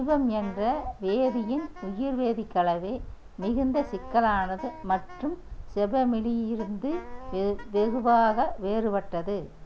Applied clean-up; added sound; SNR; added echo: none; Wind instrument, woodwind instrument; 18 dB; none.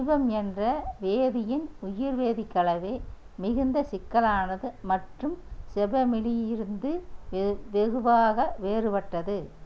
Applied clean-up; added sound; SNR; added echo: none; none; none; none.